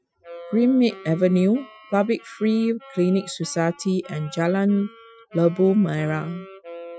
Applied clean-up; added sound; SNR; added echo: classical method Wiener filter.